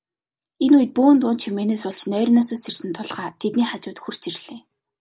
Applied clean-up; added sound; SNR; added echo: none; none; none; none.